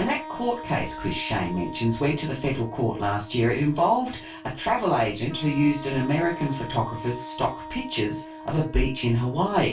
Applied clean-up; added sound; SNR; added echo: none; Wind instrument, woodwind instrument; 14 dB; reverberation time 0.2 s.